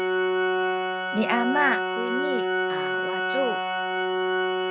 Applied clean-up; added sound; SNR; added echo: none; Organ; -4 dB; none.